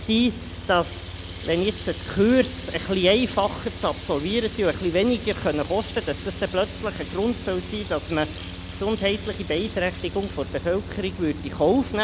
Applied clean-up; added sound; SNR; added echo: none; Rattle (instrument) + Mechanical fan; 11 dB; none.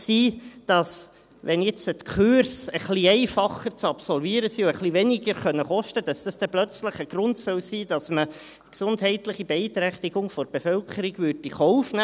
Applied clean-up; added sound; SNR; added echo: none; none; none; none.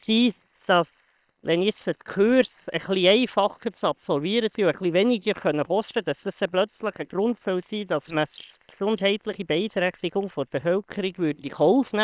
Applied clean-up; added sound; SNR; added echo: neural separator model SepFormer WHAM!.